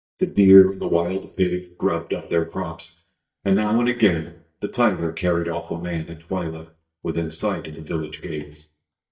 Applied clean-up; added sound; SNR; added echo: neural mask model DeepFilterNet 3.